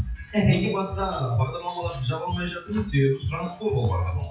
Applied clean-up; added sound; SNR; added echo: classical method WPE with log-MMSE.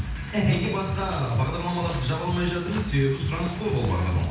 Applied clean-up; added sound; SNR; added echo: none; Waves, surf; 18 dB; reverberation time 0.8 s.